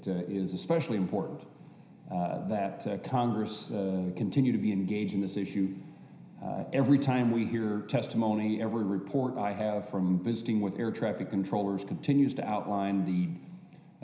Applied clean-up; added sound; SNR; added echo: none; none; none; reverberation time 0.9 s.